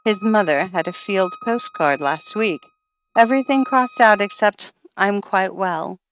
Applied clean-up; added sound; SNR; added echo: neural mask model RNNoise.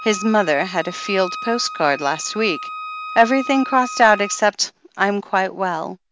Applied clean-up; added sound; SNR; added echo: none; Wind instrument, woodwind instrument; 13 dB; none.